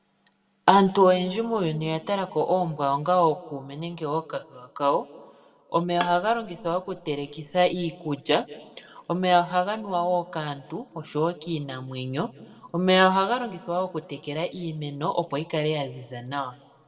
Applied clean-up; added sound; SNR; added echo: none; Bowed string instrument; 15 dB; reverberation time 1.2 s.